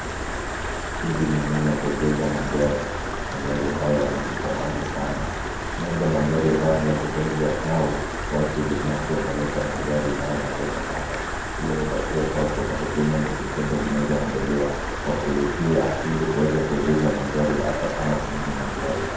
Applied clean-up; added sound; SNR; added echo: none; Stream; 3 dB; reverberation time 0.9 s.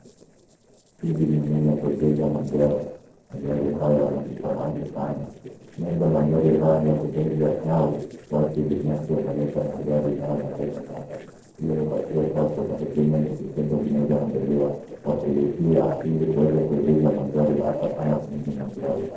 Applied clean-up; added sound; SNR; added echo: neural separator model SepFormer DNS4.